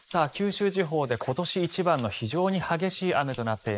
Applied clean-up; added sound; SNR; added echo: neural mask model Resemble Enhance denoiser.